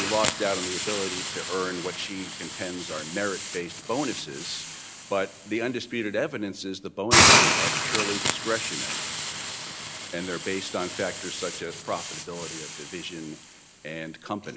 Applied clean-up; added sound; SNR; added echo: none; Hiss; -3 dB; none.